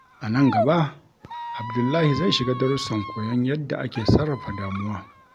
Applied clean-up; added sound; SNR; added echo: none; Squeak; 10 dB; none.